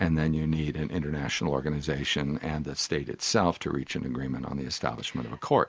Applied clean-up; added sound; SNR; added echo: none; none; none; none.